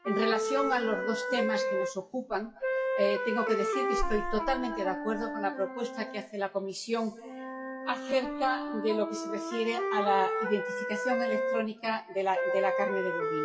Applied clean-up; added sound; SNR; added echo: classical method WPE with log-MMSE.